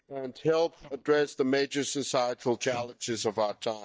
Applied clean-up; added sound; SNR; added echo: neural mask model DeepFilterNet 3.